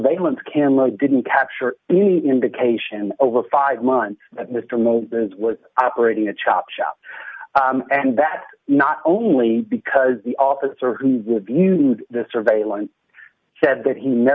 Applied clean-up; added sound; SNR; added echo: none; none; none; none.